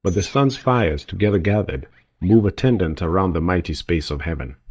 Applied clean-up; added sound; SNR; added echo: neural mask model DeepFilterNet 3.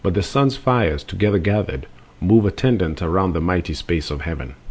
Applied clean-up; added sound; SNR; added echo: none; none; none; none.